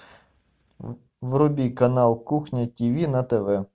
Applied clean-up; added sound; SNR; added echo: none; none; none; none.